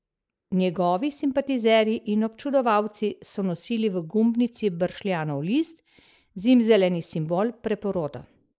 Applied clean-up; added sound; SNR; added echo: neural mask model Resemble Enhance denoiser.